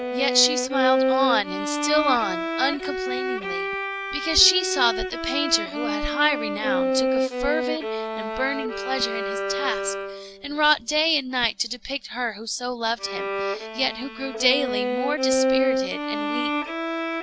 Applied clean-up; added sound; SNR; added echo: none; Bowed string instrument; 0 dB; none.